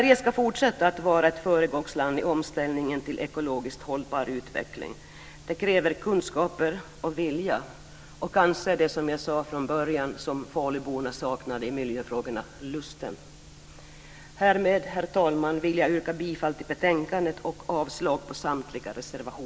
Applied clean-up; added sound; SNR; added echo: none; none; none; none.